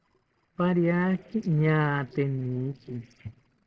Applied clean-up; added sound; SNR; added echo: neural separator model SepFormer DNS4.